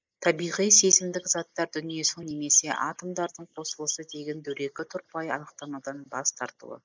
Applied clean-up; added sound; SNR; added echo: neural mask model Resemble Enhance denoiser.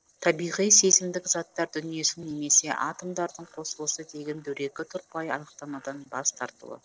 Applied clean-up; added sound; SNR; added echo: neural separator model SepFormer DNS4.